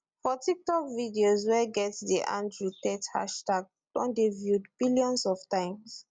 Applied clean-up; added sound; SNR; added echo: none; none; none; none.